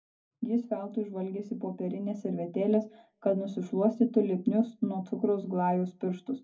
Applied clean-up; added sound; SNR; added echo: none; none; none; reverberation time 0.3 s.